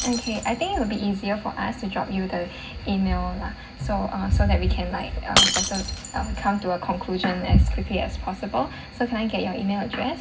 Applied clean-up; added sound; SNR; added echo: none; Shatter; 8 dB; reverberation time 0.4 s.